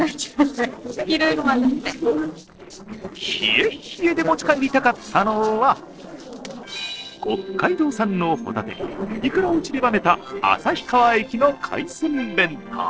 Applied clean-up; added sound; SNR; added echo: neural separator model SepFormer DNS4.